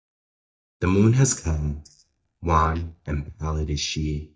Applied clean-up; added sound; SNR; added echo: neural mask model DeepFilterNet 3.